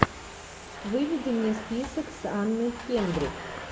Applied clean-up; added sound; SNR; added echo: none; Domestic sounds, home sounds; 11 dB; none.